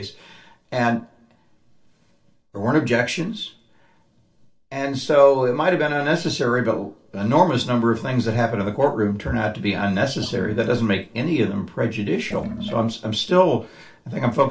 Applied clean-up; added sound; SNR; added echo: neural separator model SepFormer DNS4.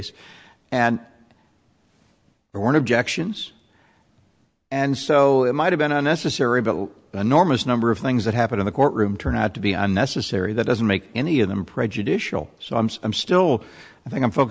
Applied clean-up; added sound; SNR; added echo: none; none; none; none.